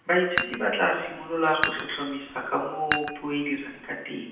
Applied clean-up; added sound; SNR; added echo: none; Dishes, pots, and pans; 6 dB; reverberation time 0.9 s.